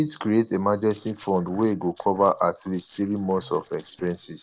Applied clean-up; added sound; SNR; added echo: neural separator model SepFormer DNS4.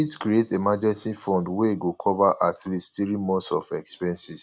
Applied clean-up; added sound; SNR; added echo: none; none; none; none.